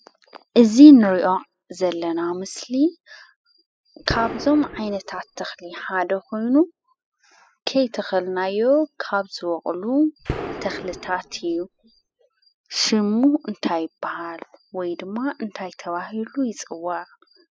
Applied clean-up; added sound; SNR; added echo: classical method spectral subtraction.